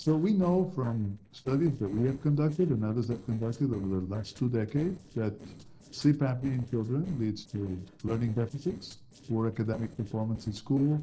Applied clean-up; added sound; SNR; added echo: neural separator model SepFormer DNS4.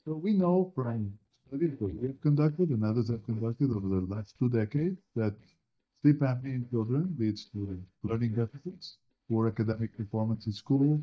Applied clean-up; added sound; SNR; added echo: neural mask model DeepFilterNet 3.